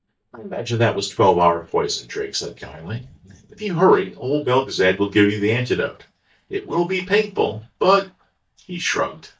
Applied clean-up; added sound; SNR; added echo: neural mask model DeepFilterNet 3.